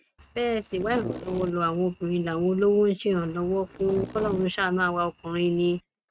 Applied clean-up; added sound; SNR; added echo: neural mask model RNNoise.